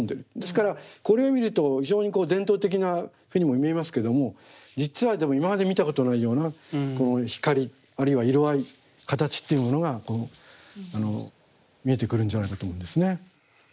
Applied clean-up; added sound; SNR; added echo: none; none; none; none.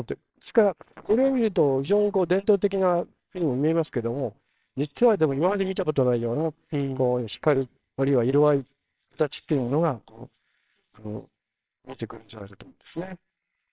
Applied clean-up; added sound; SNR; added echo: neural separator model SepFormer WHAMR!.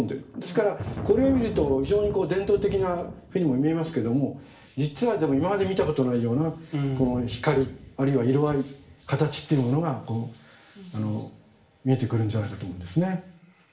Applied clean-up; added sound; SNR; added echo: none; Thunder; 15 dB; reverberation time 0.5 s.